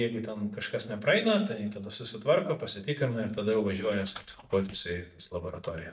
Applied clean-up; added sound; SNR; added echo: neural mask model DeepFilterNet 3.